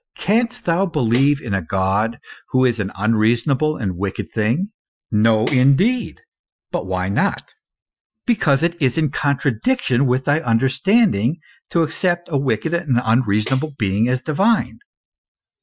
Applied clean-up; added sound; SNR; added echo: classical method Wiener filter.